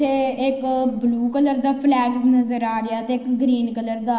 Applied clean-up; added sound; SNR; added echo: neural separator model SepFormer DNS4.